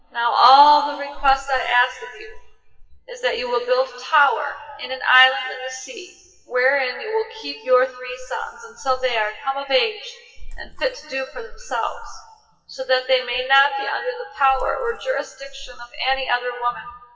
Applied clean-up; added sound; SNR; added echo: classical method WPE with log-MMSE.